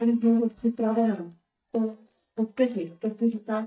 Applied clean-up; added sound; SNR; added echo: neural mask model DeepFilterNet 3.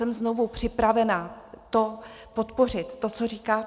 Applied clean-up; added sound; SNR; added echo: none; none; none; none.